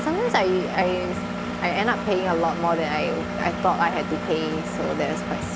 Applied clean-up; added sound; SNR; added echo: none; Engine; 4 dB; none.